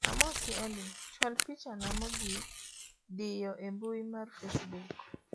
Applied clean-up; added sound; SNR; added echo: classical method log-MMSE.